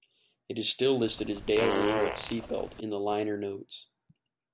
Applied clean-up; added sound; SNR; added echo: none; Fart; 1 dB; none.